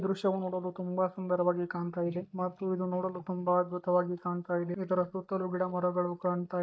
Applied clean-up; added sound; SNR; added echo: neural mask model DeepFilterNet 3.